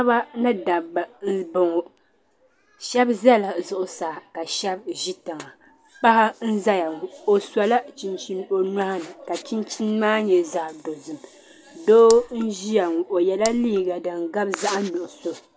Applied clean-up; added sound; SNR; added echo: none; Raindrop; 13 dB; none.